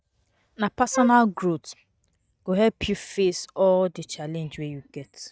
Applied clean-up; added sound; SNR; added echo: neural mask model RNNoise.